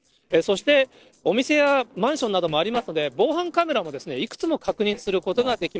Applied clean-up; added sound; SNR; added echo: neural separator model SepFormer DNS4.